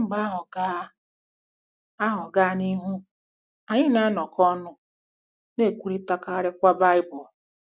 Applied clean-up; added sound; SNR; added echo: none; none; none; none.